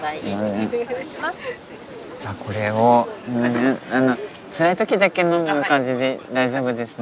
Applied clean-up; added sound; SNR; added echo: none; none; none; none.